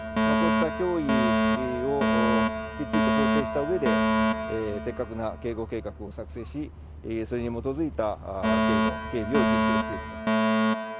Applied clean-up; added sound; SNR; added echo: none; Alarm; -5 dB; none.